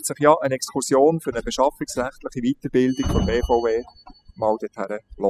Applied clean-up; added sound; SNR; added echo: classical method spectral subtraction.